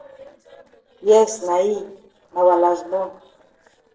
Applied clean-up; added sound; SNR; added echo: neural separator model SepFormer DNS4.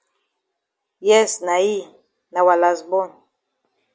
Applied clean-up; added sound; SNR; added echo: none; none; none; none.